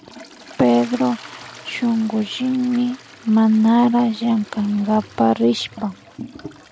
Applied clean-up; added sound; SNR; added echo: none; Toilet flush; 20 dB; none.